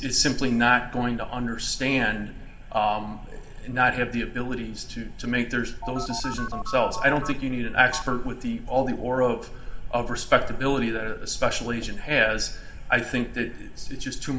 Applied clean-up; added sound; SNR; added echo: none; Telephone; 11 dB; reverberation time 0.8 s.